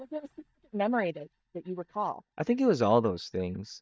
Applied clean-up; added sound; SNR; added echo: neural mask model DeepFilterNet 3.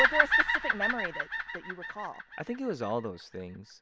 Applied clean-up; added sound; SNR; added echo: none; Bird vocalization, bird call, bird song; -5 dB; none.